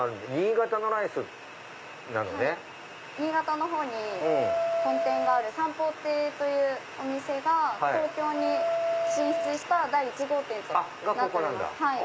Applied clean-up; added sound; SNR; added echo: none; Wind instrument, woodwind instrument; 2 dB; none.